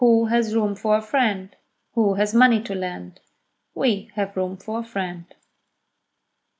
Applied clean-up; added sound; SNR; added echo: none; none; none; none.